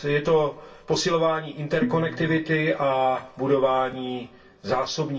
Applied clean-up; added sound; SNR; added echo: none; Organ; 9 dB; reverberation time 0.2 s.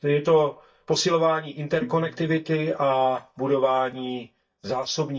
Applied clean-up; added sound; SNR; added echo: neural mask model DeepFilterNet 3.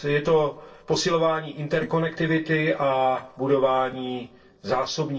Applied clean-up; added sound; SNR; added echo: neural separator model SepFormer DNS4.